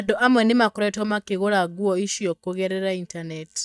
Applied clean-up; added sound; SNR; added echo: neural mask model DeepFilterNet 3.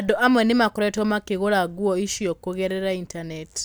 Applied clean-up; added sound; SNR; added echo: none; none; none; none.